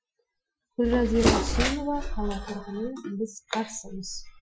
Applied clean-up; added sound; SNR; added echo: classical method Wiener filter.